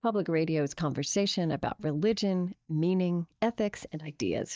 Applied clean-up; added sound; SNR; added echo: neural mask model DeepFilterNet 3.